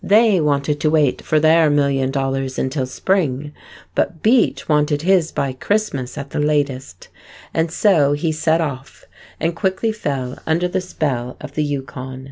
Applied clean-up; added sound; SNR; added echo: none; none; none; none.